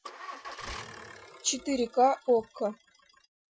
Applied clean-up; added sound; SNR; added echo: classical method Wiener filter.